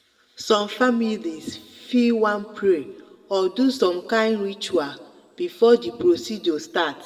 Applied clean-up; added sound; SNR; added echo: none; none; none; reverberation time 1.0 s.